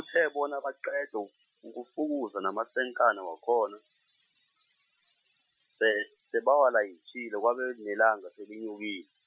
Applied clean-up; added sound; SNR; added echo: classical method Wiener filter.